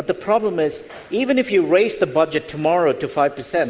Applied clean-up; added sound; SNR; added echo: none; none; none; none.